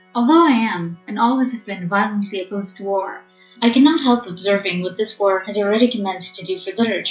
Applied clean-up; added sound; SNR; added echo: classical method log-MMSE.